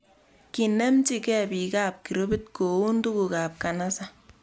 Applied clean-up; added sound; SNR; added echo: none; none; none; none.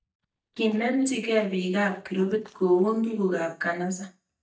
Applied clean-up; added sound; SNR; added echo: neural mask model DeepFilterNet 3.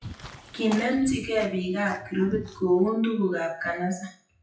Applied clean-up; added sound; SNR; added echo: classical method WPE with log-MMSE.